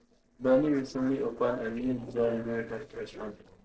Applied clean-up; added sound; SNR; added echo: neural separator model SepFormer DNS4.